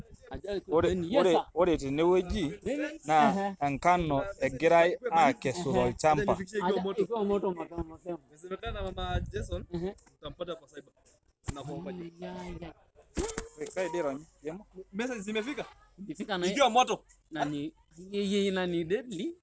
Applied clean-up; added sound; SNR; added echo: none; none; none; none.